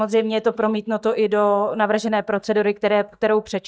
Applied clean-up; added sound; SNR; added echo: neural mask model DeepFilterNet 3.